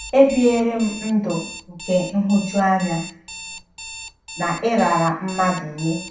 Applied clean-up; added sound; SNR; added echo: none; Alarm; 15 dB; reverberation time 0.7 s.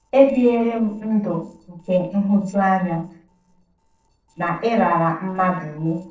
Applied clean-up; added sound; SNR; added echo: neural separator model SepFormer DNS4.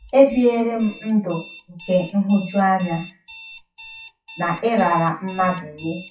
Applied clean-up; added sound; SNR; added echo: classical method WPE with log-MMSE.